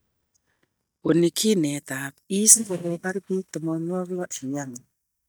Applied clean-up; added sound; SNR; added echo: neural mask model DeepFilterNet 3.